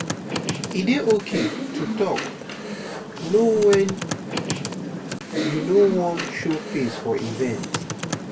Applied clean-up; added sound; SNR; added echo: none; Computer keyboard; 5 dB; reverberation time 0.2 s.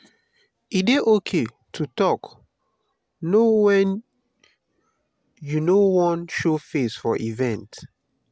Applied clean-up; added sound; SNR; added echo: none; none; none; none.